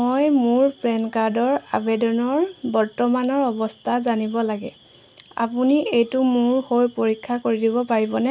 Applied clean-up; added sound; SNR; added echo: none; none; none; none.